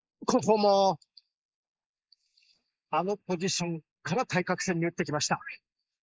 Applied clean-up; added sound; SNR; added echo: neural mask model Resemble Enhance denoiser.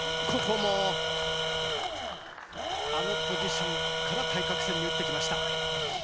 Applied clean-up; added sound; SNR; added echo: none; Tools; -5 dB; none.